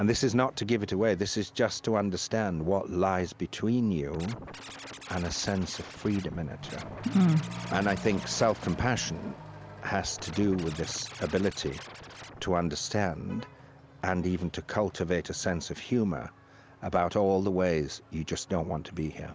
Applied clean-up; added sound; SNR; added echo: none; Scratching (performance technique) + Accelerating, revving, vroom / Truck; 15 dB; none.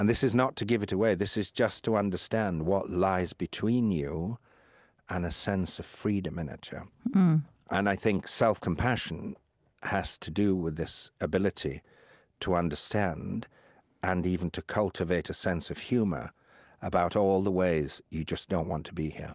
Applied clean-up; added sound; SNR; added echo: none; none; none; none.